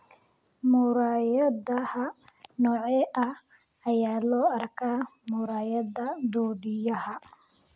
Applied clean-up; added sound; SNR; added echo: none; none; none; none.